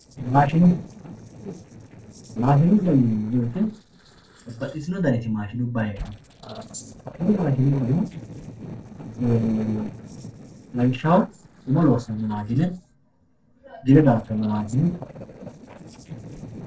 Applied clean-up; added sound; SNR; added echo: neural separator model SepFormer DNS4.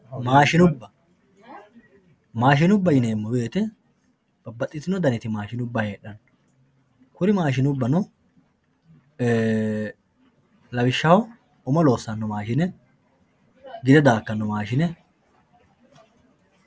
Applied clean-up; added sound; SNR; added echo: none; none; none; none.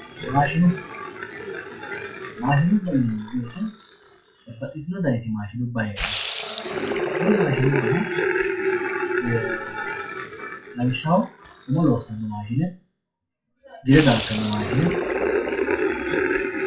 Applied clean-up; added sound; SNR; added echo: classical method WPE with log-MMSE.